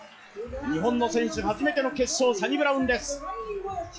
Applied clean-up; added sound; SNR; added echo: classical method log-MMSE.